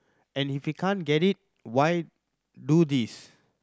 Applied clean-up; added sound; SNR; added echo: none; none; none; none.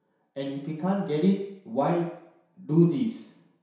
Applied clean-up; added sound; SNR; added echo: none; none; none; reverberation time 0.7 s.